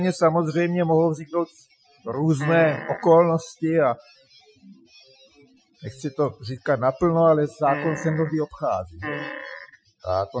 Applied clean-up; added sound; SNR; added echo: classical method Wiener filter.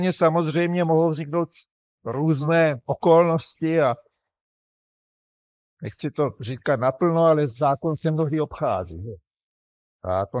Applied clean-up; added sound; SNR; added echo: neural mask model Resemble Enhance denoiser.